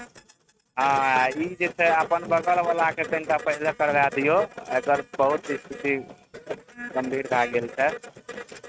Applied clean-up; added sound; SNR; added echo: neural mask model RNNoise.